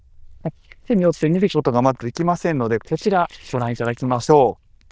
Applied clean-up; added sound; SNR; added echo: neural diffusion model UNIVERSE++.